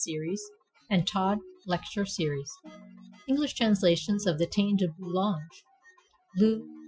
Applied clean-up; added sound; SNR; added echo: classical method Wiener filter.